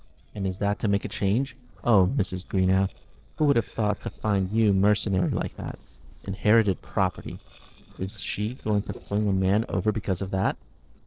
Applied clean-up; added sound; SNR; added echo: neural separator model SepFormer DNS4.